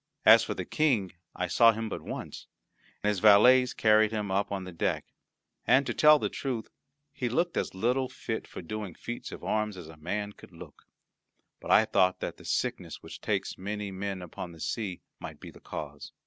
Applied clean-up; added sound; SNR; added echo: none; none; none; none.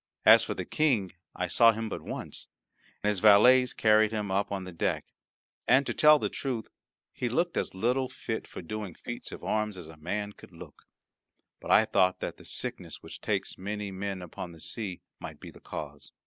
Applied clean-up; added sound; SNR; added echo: neural mask model Resemble Enhance denoiser.